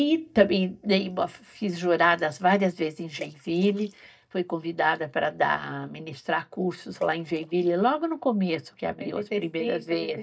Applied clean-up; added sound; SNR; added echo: neural mask model DeepFilterNet 3.